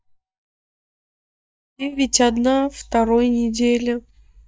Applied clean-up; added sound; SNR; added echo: neural mask model DeepFilterNet 3.